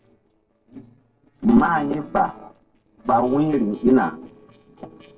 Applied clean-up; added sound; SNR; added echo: neural separator model SepFormer DNS4.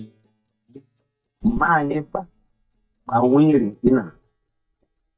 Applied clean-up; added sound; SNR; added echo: neural mask model DeepFilterNet 3.